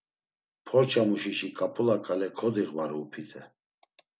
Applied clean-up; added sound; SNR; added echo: none; none; none; none.